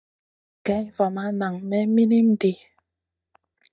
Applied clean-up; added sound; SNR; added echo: neural mask model DeepFilterNet 3.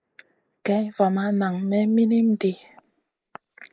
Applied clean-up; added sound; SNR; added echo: neural mask model Resemble Enhance denoiser.